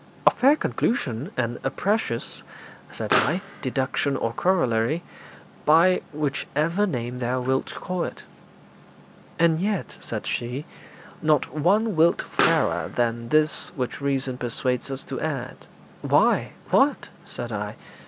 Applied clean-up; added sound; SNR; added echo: none; Explosion; 12 dB; none.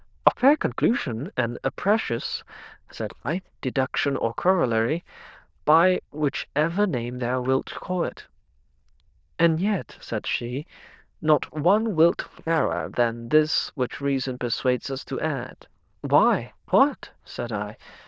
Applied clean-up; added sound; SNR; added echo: neural diffusion model UNIVERSE++.